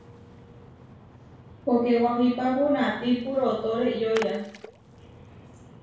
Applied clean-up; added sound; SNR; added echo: none; Splash, splatter; 18 dB; reverberation time 0.6 s.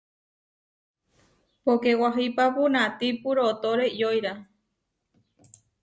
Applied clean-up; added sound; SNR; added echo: none; none; none; none.